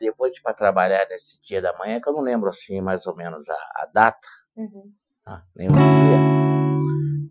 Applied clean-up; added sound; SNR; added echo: classical method Wiener filter.